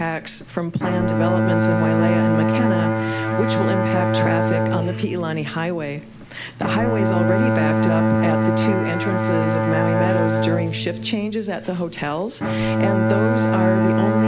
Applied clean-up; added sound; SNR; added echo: none; Bowed string instrument; -5 dB; none.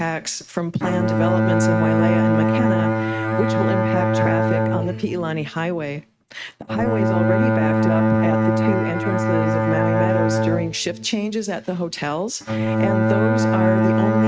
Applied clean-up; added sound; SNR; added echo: neural mask model RNNoise.